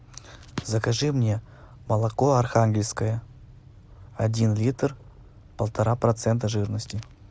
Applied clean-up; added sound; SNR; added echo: none; none; none; none.